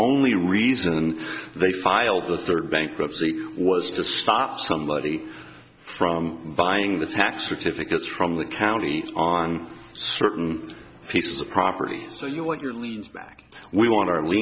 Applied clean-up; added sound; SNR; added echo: none; none; none; none.